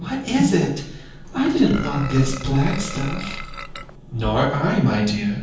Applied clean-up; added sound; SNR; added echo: none; Burping, eructation; 14 dB; reverberation time 0.7 s.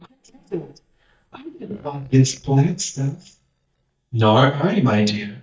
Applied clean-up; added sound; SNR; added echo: neural mask model DeepFilterNet 3.